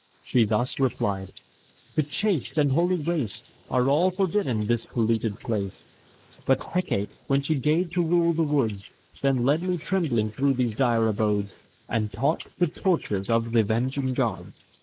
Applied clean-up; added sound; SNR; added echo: neural mask model Resemble Enhance denoiser.